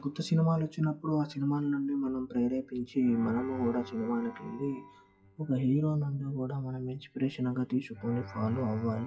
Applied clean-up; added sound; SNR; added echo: classical method WPE with log-MMSE.